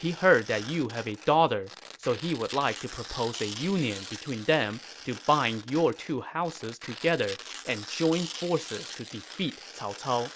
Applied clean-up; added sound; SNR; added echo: none; Tearing; 14 dB; none.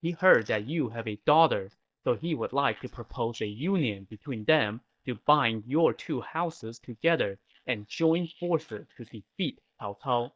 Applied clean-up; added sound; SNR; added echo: neural mask model DeepFilterNet 3.